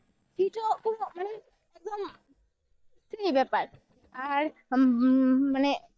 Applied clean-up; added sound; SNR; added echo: neural mask model DeepFilterNet 3.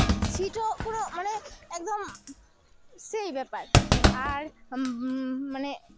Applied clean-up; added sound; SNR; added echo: none; Thump, thud; -4 dB; none.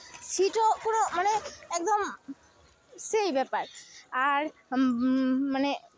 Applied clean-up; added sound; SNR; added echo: none; none; none; none.